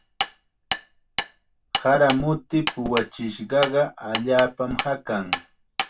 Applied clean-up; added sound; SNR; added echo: none; Hammer; 5 dB; reverberation time 0.1 s.